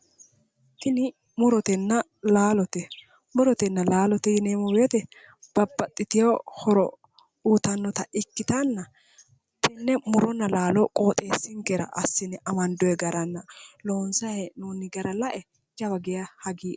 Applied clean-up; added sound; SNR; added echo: none; none; none; none.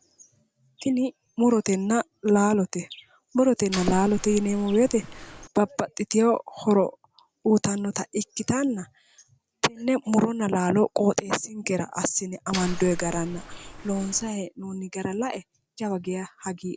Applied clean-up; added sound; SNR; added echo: none; Mechanisms; 10 dB; none.